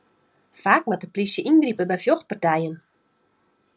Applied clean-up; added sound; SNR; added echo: none; none; none; none.